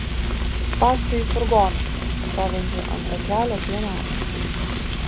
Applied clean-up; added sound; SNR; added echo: none; Frying (food); -2 dB; none.